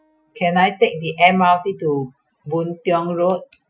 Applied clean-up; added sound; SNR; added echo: classical method Wiener filter.